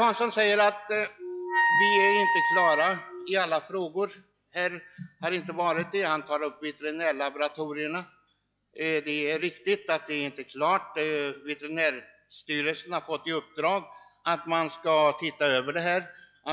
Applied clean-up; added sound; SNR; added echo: classical method log-MMSE.